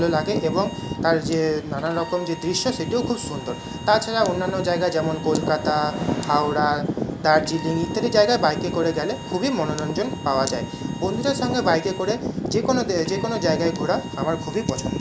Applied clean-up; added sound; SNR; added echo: none; Bowed string instrument; 18 dB; none.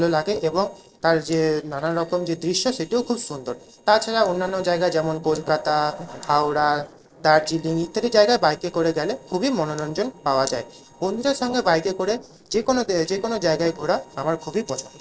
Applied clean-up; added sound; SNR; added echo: neural separator model SepFormer DNS4.